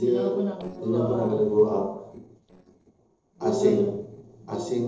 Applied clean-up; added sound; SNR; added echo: neural separator model SepFormer DNS4.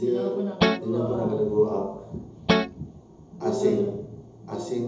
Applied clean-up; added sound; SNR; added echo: none; Guitar; -3 dB; reverberation time 1.2 s.